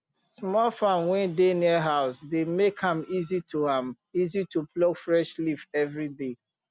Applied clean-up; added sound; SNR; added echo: none; none; none; none.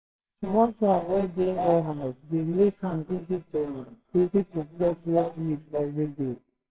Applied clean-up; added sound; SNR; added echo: neural separator model SepFormer WHAMR!.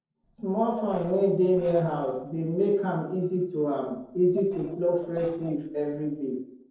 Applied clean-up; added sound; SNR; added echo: neural separator model SepFormer DNS4.